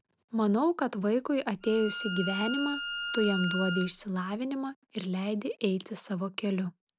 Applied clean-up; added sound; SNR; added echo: none; Bowed string instrument; 5 dB; none.